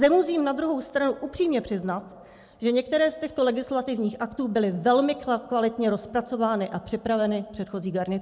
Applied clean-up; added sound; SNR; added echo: none; none; none; none.